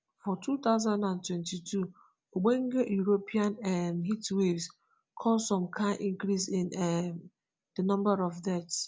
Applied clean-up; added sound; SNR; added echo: none; none; none; none.